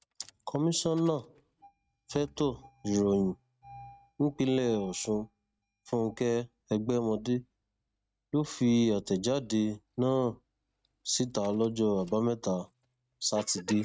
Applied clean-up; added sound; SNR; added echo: neural mask model RNNoise.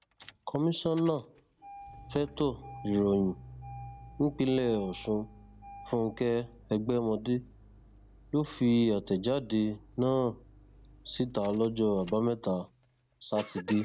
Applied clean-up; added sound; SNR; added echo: none; Engine starting; 18 dB; none.